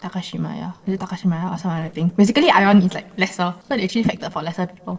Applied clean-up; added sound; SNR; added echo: neural separator model SepFormer DNS4.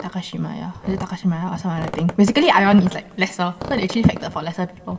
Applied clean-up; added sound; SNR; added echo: none; Squeak; 15 dB; reverberation time 1.3 s.